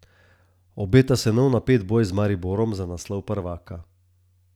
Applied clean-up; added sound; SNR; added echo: none; none; none; none.